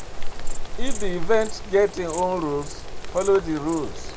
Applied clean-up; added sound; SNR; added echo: none; Insect; -1 dB; none.